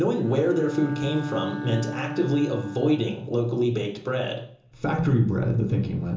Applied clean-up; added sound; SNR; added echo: none; Bowed string instrument; 12 dB; reverberation time 0.6 s.